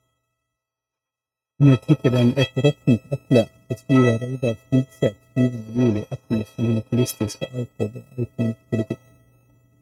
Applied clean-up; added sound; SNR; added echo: neural mask model RNNoise.